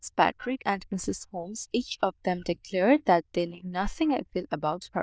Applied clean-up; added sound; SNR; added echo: neural diffusion model UNIVERSE++.